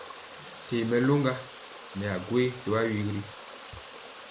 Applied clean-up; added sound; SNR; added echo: none; Water; 12 dB; none.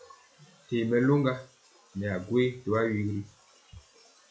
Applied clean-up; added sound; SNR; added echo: classical method log-MMSE.